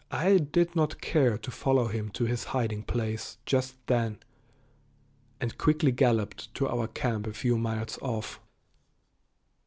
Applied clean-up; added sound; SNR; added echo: none; none; none; none.